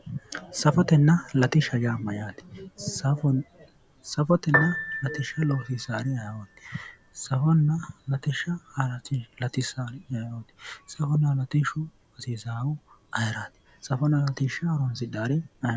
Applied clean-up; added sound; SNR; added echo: none; Piano; 13 dB; none.